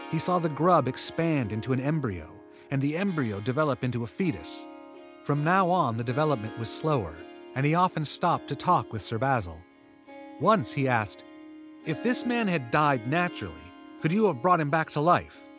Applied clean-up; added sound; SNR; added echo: none; Harp; 17 dB; none.